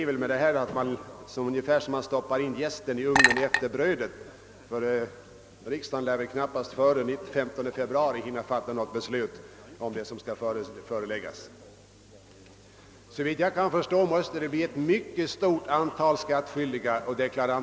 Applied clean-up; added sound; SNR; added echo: none; Chink, clink; -2 dB; none.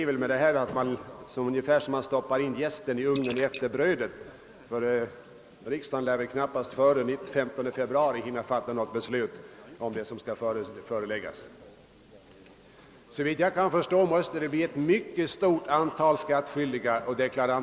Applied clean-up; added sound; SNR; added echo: neural mask model Resemble Enhance denoiser.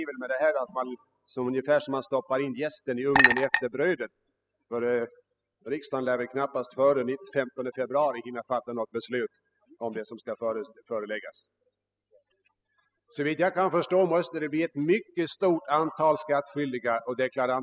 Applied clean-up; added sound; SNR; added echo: classical method spectral subtraction.